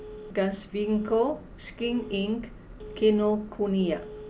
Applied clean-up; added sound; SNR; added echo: none; Telephone; 17 dB; none.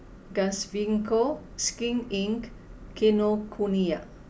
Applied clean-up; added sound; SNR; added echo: none; none; none; none.